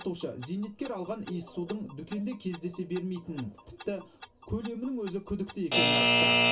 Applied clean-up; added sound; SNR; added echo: none; Alarm / Clock; -3 dB; reverberation time 0.2 s.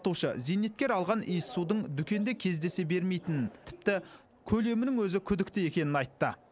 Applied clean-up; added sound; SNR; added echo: none; none; none; none.